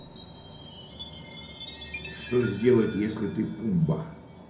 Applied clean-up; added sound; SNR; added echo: none; Chime; 16 dB; reverberation time 0.6 s.